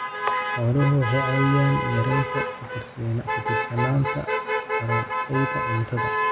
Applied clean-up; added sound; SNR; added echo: none; Motor vehicle (road); 2 dB; none.